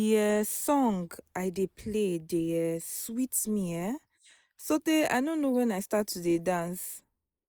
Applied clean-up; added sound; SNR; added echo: neural mask model Resemble Enhance denoiser.